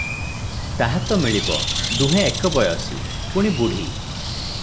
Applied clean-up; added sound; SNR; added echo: none; Bird; 3 dB; none.